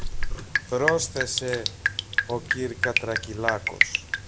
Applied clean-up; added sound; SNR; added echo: none; Drip; -3 dB; none.